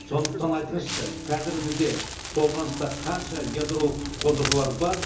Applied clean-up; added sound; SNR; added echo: none; Crackle; 5 dB; reverberation time 0.7 s.